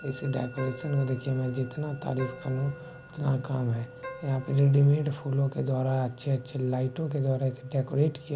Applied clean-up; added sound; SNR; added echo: none; Musical instrument + Keyboard (musical); 18 dB; none.